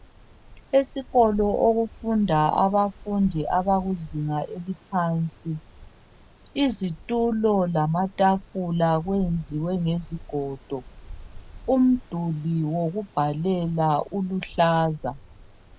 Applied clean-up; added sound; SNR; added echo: none; Wind; 19 dB; none.